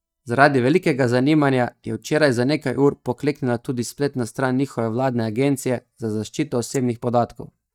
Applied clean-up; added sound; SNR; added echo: neural mask model DeepFilterNet 3.